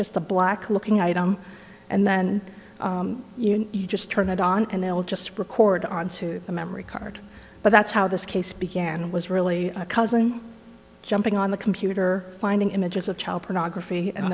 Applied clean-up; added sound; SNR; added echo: none; none; none; none.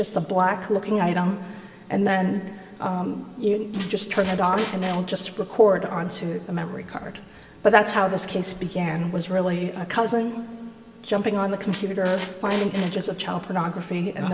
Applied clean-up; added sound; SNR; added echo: none; Squeak; 10 dB; reverberation time 1.9 s.